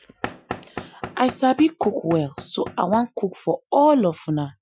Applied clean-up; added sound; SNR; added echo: classical method Wiener filter.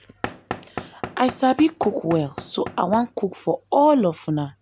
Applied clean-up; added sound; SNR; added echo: none; Knock / Wood; 13 dB; none.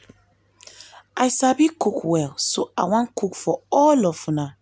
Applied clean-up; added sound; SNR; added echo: none; none; none; none.